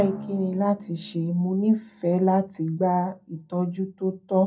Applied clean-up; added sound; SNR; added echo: none; Drum; 18 dB; reverberation time 0.2 s.